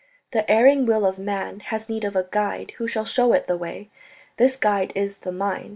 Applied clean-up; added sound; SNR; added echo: none; none; none; none.